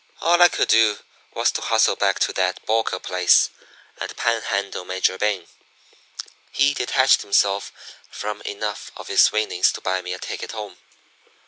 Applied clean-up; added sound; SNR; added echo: none; none; none; none.